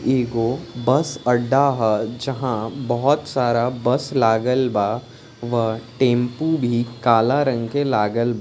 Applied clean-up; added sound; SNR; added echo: none; none; none; none.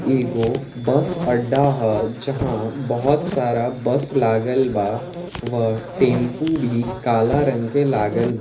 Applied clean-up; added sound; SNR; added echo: none; Insect; 11 dB; reverberation time 0.3 s.